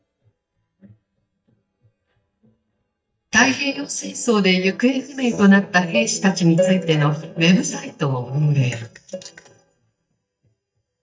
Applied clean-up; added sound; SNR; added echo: neural mask model DeepFilterNet 3.